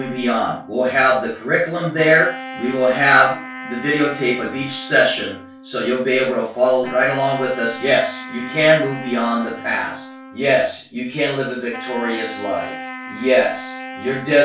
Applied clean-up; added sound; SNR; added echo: none; Wind instrument, woodwind instrument; 14 dB; reverberation time 0.3 s.